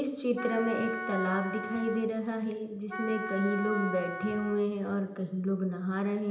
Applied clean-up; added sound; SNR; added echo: none; Wind instrument, woodwind instrument; 7 dB; reverberation time 0.8 s.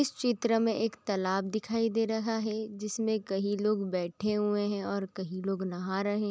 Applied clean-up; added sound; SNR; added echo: none; none; none; none.